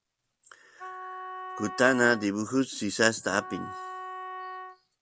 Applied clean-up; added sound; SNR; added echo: none; Wind instrument, woodwind instrument; 12 dB; none.